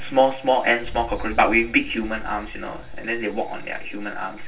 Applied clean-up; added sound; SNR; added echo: none; Boom; 15 dB; reverberation time 0.2 s.